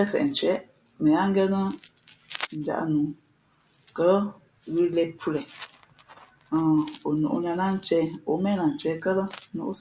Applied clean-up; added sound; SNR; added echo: none; none; none; none.